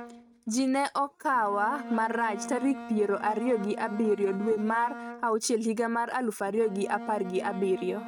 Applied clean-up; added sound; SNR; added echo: neural mask model RNNoise.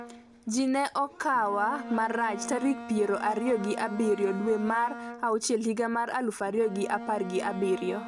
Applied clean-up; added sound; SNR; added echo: none; Bowed string instrument; 12 dB; none.